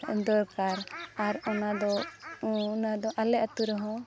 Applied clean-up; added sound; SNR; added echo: none; none; none; none.